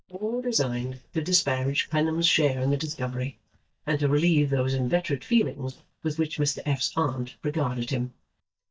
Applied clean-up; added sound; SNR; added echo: neural mask model DeepFilterNet 3.